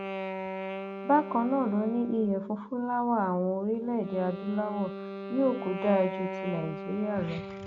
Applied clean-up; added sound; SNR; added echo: none; Wind instrument, woodwind instrument; 9 dB; none.